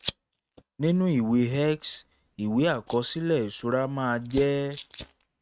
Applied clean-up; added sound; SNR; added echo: neural mask model RNNoise.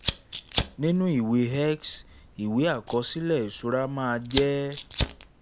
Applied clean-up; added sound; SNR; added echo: none; Fire; 9 dB; none.